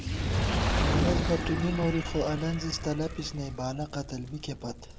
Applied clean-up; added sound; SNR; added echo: none; Fire; -1 dB; none.